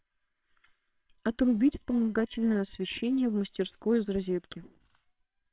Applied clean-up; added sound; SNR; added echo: neural separator model SepFormer WHAMR!.